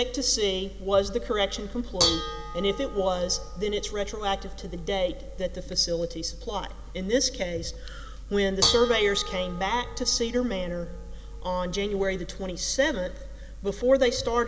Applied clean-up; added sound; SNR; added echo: none; Dishes, pots, and pans / Bell; 7 dB; none.